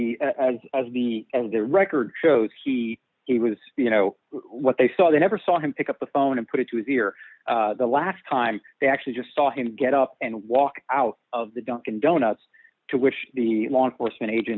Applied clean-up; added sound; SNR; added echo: none; none; none; none.